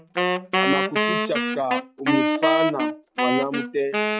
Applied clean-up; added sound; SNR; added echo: none; Wind instrument, woodwind instrument; -4 dB; none.